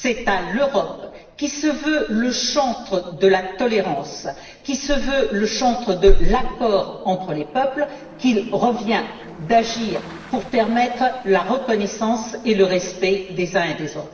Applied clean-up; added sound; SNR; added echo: neural separator model SepFormer DNS4.